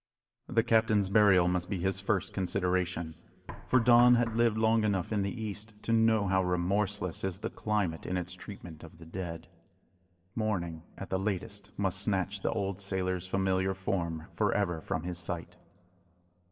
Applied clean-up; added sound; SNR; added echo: none; Knock; 11 dB; reverberation time 1.9 s.